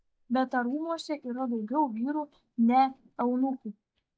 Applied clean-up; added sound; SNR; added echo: neural mask model DeepFilterNet 3.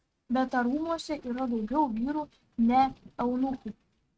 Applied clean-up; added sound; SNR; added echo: neural mask model RNNoise.